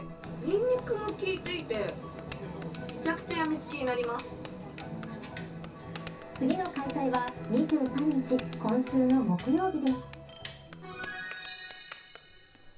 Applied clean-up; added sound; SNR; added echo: none; Bicycle bell; 7 dB; reverberation time 0.3 s.